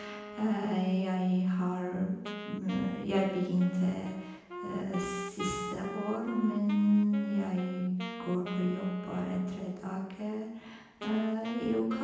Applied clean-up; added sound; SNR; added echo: none; Wind instrument, woodwind instrument; 11 dB; reverberation time 0.9 s.